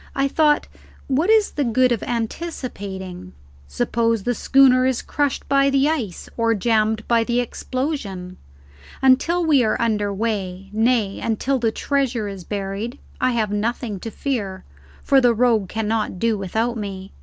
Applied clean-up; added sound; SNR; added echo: none; none; none; none.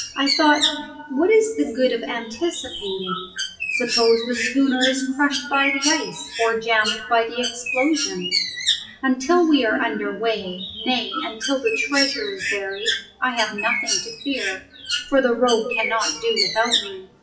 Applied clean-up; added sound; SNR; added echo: classical method WPE with log-MMSE.